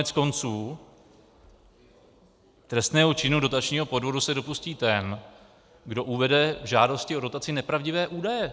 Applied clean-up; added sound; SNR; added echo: none; none; none; none.